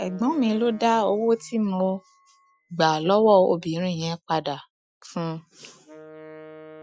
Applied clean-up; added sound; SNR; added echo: classical method Wiener filter.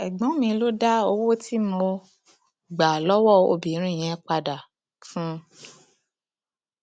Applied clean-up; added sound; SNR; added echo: none; none; none; none.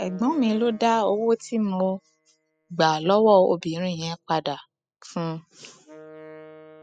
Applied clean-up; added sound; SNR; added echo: classical method spectral subtraction.